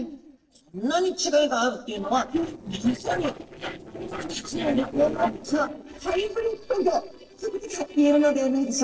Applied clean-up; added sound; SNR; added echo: neural separator model SepFormer DNS4.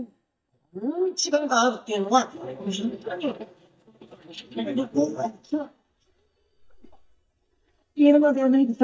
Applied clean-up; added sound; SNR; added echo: neural mask model DeepFilterNet 3.